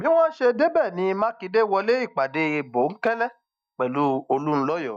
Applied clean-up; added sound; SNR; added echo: neural mask model DeepFilterNet 3.